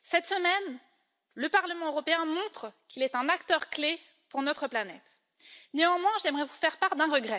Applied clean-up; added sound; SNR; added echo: none; none; none; none.